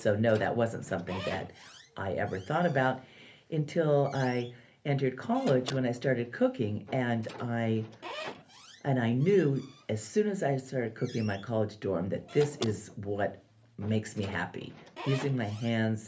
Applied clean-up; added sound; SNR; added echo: none; Squeak / Slam; 17 dB; reverberation time 0.3 s.